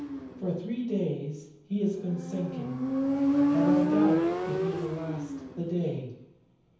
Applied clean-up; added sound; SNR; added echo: none; Motorcycle; -3 dB; reverberation time 0.9 s.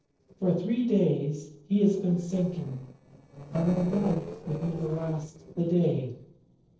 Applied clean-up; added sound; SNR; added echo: neural separator model SepFormer DNS4.